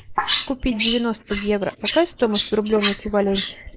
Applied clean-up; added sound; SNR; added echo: neural mask model Resemble Enhance denoiser.